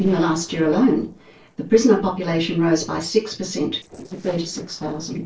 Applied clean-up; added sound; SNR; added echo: neural separator model SepFormer DNS4.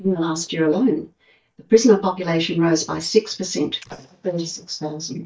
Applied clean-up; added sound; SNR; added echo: neural mask model DeepFilterNet 3.